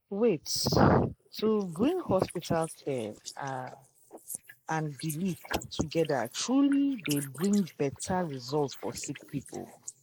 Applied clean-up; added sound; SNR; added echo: neural mask model Resemble Enhance denoiser.